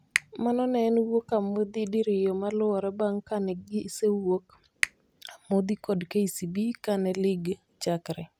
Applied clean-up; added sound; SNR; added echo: none; Finger snapping; 11 dB; none.